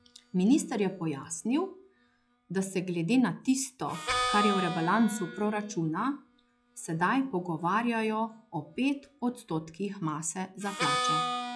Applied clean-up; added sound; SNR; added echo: classical method log-MMSE.